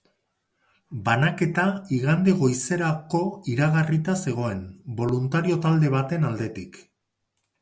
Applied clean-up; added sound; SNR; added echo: none; none; none; none.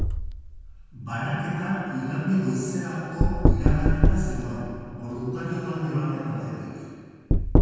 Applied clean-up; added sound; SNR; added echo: none; Knock; -4 dB; reverberation time 2.1 s.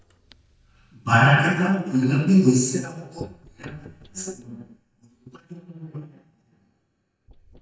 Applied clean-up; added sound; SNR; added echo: neural mask model DeepFilterNet 3.